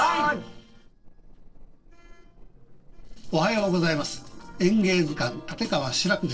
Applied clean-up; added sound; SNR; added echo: neural separator model SepFormer DNS4.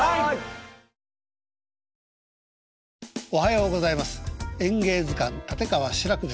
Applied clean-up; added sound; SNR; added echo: none; none; none; none.